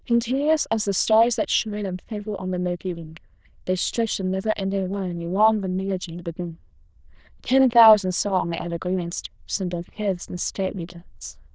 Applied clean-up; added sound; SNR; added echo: neural diffusion model UNIVERSE++.